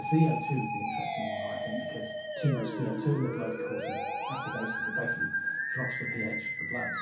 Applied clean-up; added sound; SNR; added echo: none; Musical instrument; 0 dB; reverberation time 0.6 s.